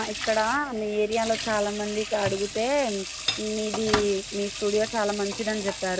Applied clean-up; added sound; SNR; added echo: none; Sink (filling or washing) / Water tap, faucet; 7 dB; none.